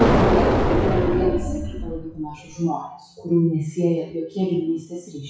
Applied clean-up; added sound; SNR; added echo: classical method WPE with log-MMSE.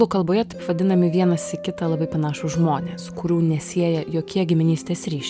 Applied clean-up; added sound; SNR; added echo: none; none; none; none.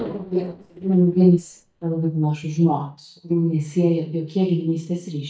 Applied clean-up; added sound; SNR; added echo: neural mask model DeepFilterNet 3.